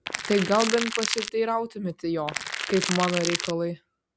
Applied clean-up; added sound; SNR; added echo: none; Crackle; 4 dB; none.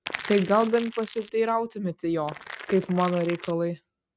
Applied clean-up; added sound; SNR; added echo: neural mask model RNNoise.